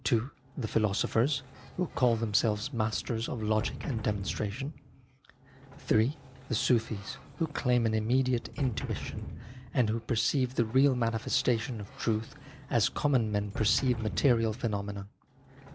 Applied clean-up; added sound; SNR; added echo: none; Sliding door; 14 dB; none.